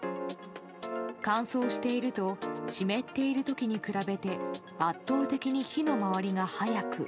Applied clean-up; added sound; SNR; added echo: none; none; none; none.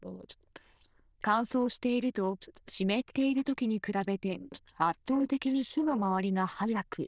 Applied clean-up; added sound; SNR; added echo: neural diffusion model UNIVERSE++.